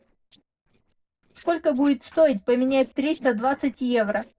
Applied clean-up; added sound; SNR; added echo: neural separator model SepFormer DNS4.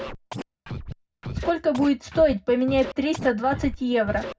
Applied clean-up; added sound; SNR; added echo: none; Scratching (performance technique); 11 dB; reverberation time 0.4 s.